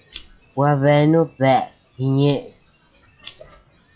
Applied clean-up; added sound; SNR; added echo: classical method log-MMSE.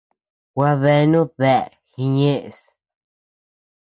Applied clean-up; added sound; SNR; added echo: none; none; none; none.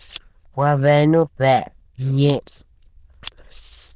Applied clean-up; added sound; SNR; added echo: neural diffusion model UNIVERSE++.